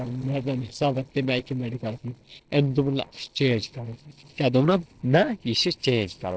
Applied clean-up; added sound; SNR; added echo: neural separator model SepFormer DNS4.